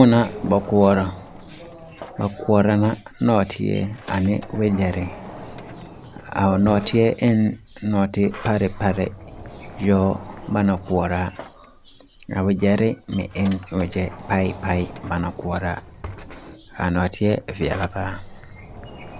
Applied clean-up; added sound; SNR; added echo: none; Sliding door; 17 dB; none.